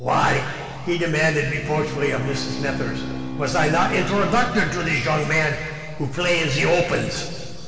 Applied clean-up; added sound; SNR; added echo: none; Bowed string instrument; 9 dB; reverberation time 2.4 s.